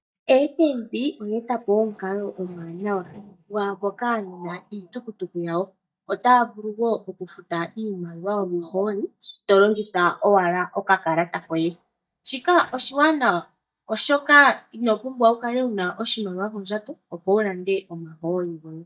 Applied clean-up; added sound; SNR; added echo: neural mask model DeepFilterNet 3.